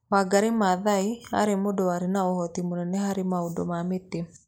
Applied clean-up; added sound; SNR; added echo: neural mask model Resemble Enhance denoiser.